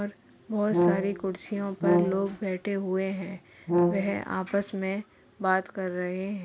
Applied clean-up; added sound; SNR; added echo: none; Brass instrument; -2 dB; none.